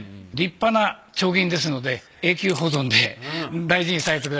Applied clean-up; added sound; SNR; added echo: neural mask model Resemble Enhance denoiser.